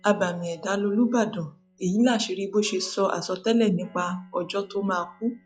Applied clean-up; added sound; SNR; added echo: classical method log-MMSE.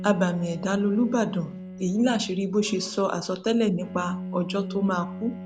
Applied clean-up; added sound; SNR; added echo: none; Bowed string instrument; 12 dB; none.